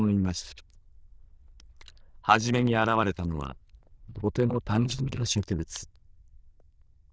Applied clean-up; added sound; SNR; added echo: neural diffusion model UNIVERSE++.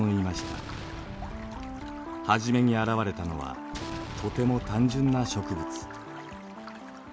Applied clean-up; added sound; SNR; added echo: none; Explosion; 13 dB; none.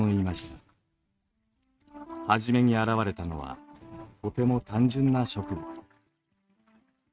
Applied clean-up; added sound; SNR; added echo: neural mask model RNNoise.